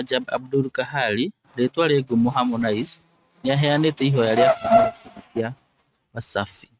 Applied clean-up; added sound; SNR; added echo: neural mask model RNNoise.